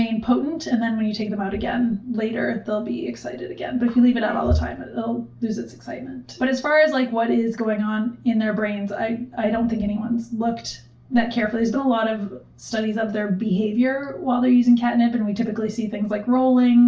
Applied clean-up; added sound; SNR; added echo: none; none; none; reverberation time 0.3 s.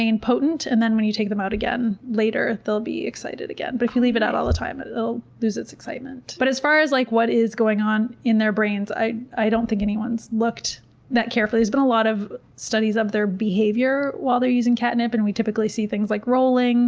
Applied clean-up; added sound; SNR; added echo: none; none; none; none.